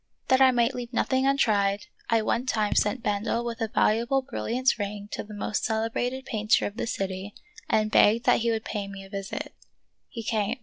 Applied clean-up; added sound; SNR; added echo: neural separator model SepFormer DNS4.